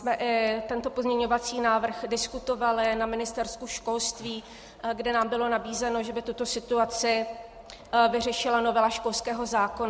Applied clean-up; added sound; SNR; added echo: none; none; none; none.